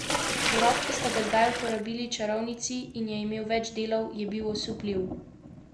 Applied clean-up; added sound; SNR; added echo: none; Sink (filling or washing); 4 dB; none.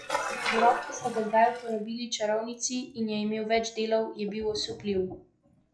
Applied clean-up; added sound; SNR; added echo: classical method log-MMSE.